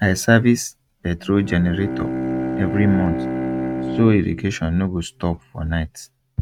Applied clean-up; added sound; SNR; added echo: neural mask model RNNoise.